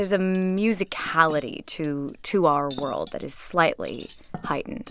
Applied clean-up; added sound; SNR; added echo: none; Cutlery, silverware; 16 dB; none.